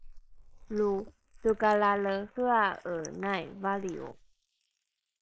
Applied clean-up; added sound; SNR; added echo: neural mask model Resemble Enhance denoiser.